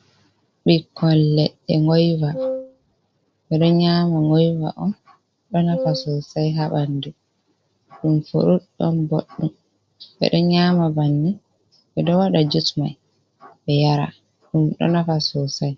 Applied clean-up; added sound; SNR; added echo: neural separator model SepFormer DNS4.